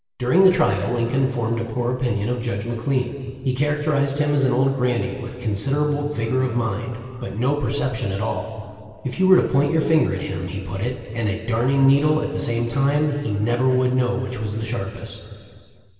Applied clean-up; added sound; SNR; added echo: neural separator model SepFormer DNS4.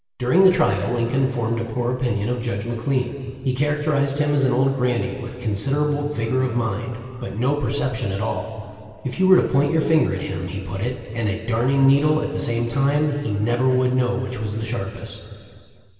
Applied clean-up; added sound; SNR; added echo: none; Bowed string instrument; 17 dB; reverberation time 2.6 s.